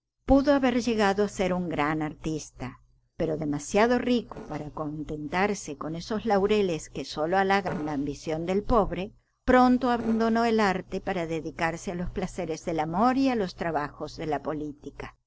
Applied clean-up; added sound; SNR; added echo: neural separator model SepFormer DNS4.